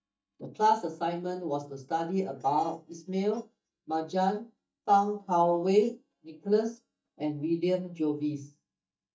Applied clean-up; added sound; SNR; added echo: neural mask model DeepFilterNet 3.